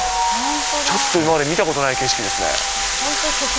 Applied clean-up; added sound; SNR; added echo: none; none; none; none.